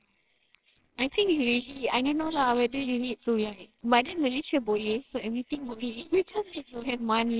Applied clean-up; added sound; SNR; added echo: neural separator model SepFormer WHAMR!.